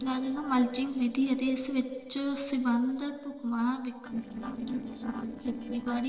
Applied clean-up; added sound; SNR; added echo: neural separator model SepFormer DNS4.